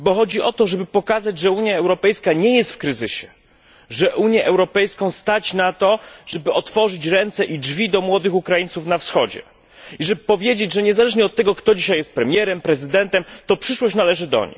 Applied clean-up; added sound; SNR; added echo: none; none; none; none.